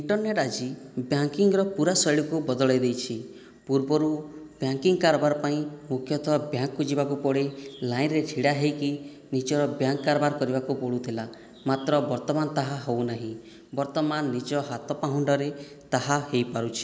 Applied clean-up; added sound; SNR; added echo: none; none; none; none.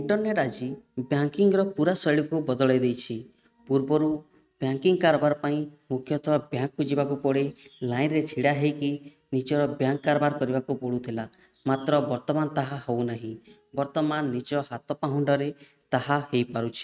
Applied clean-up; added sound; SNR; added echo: neural mask model RNNoise.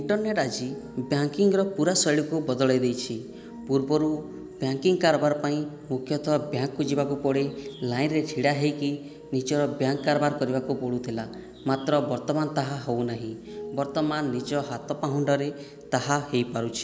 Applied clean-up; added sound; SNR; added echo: none; Piano; 17 dB; none.